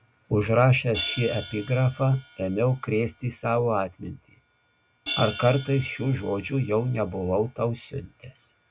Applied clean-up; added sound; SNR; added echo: none; Hi-hat; 13 dB; none.